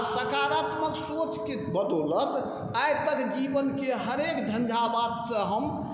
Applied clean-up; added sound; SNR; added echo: none; Chink, clink; 13 dB; none.